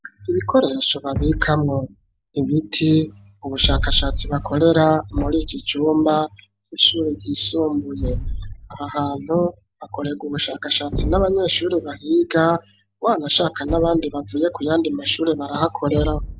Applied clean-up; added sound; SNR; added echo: none; Thump, thud; 9 dB; none.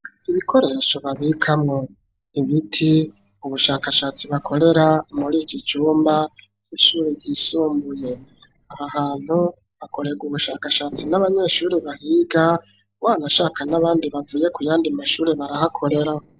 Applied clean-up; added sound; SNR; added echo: neural separator model SepFormer DNS4.